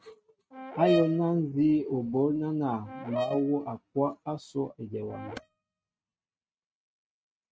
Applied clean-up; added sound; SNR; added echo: neural mask model RNNoise.